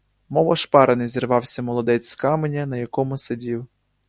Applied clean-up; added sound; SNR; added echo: none; none; none; none.